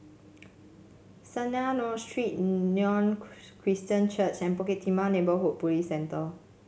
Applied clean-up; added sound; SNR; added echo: none; none; none; none.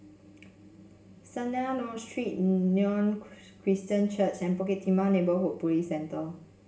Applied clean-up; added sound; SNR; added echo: none; none; none; reverberation time 0.4 s.